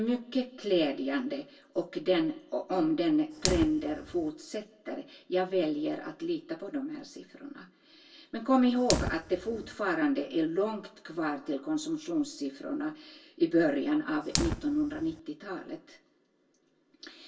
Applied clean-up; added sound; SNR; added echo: none; Fire; 11 dB; reverberation time 0.2 s.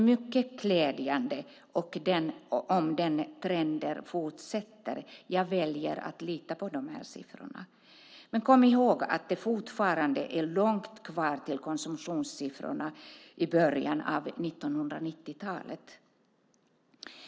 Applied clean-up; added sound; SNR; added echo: none; none; none; none.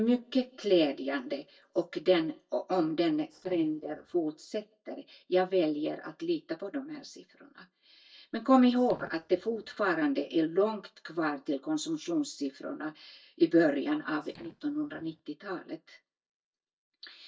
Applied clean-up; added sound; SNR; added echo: neural mask model DeepFilterNet 3.